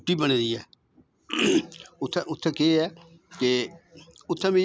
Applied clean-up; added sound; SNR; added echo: none; none; none; none.